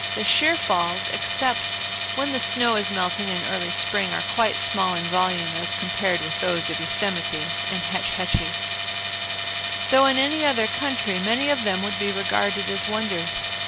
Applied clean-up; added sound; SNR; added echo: none; Tools; 0 dB; none.